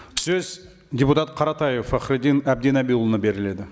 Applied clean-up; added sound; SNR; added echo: none; Glass; 11 dB; none.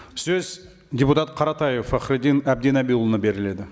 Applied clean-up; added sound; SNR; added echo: none; none; none; none.